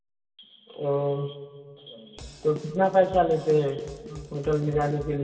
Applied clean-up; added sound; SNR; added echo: none; Drum kit; 17 dB; reverberation time 2.1 s.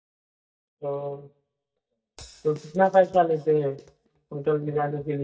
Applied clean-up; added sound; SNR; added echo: neural mask model DeepFilterNet 3.